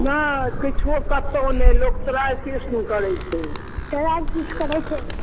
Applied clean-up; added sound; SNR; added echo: none; Animal; -3 dB; none.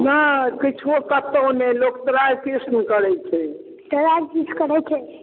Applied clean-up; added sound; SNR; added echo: none; none; none; none.